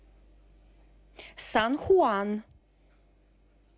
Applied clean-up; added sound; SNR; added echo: none; none; none; none.